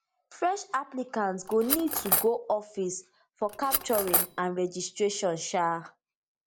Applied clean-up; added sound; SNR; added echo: none; Cutlery, silverware; -1 dB; none.